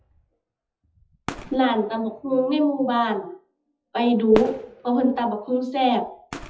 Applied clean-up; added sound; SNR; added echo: classical method WPE with log-MMSE.